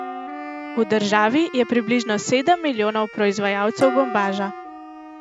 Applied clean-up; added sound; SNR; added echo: none; Dishes, pots, and pans + Wind instrument, woodwind instrument; 12 dB; none.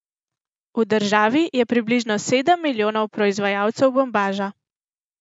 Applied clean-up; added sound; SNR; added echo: none; none; none; none.